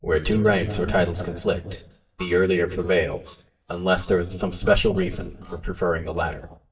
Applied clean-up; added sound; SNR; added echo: neural mask model DeepFilterNet 3.